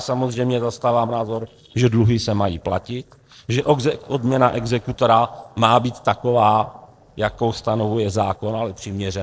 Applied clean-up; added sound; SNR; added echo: neural separator model SepFormer DNS4.